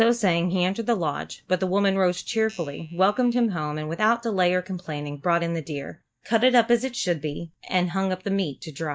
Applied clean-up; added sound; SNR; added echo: neural mask model DeepFilterNet 3.